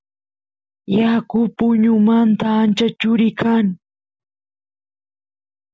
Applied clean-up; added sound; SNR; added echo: none; none; none; none.